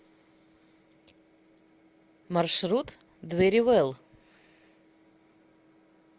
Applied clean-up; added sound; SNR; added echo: none; none; none; none.